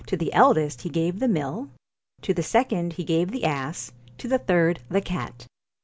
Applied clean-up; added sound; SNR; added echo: none; none; none; none.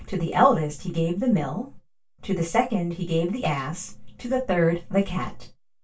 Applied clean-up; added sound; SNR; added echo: none; none; none; reverberation time 0.2 s.